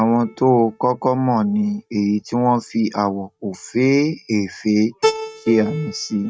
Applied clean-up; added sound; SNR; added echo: neural mask model RNNoise.